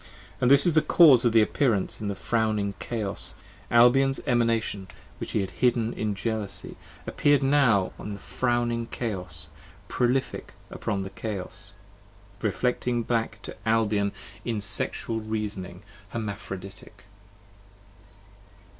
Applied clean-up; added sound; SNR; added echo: none; none; none; none.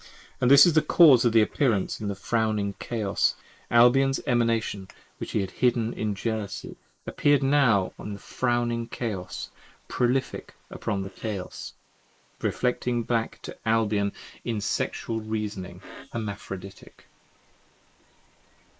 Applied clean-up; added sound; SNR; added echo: neural mask model Resemble Enhance denoiser.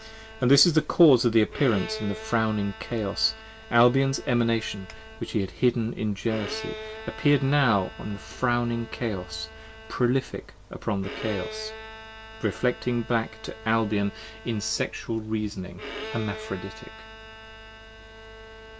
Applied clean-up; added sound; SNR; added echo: none; Bowed string instrument; 15 dB; none.